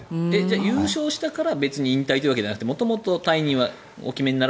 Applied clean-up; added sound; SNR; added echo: none; none; none; none.